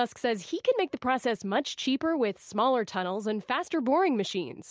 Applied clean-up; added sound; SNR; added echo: none; none; none; none.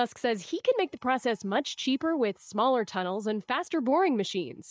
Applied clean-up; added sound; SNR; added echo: neural mask model DeepFilterNet 3.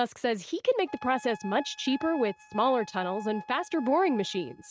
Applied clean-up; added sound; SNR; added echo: neural mask model RNNoise.